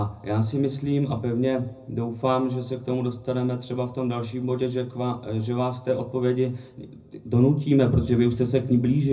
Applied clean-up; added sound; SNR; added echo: none; none; none; reverberation time 0.4 s.